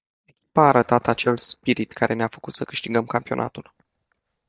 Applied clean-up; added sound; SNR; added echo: neural mask model DeepFilterNet 3.